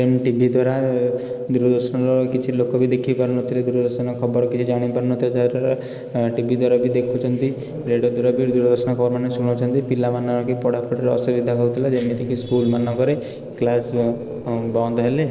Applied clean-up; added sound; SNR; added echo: neural separator model SepFormer DNS4.